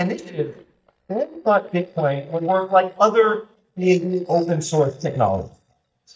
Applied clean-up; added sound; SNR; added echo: neural mask model DeepFilterNet 3.